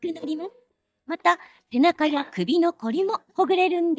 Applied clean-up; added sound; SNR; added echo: neural mask model DeepFilterNet 3.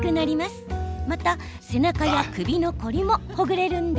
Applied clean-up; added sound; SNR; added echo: none; none; none; none.